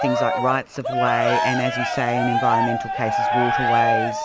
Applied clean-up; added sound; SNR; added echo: none; Cheering; -2 dB; none.